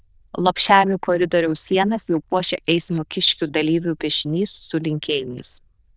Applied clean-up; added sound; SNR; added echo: neural diffusion model UNIVERSE++.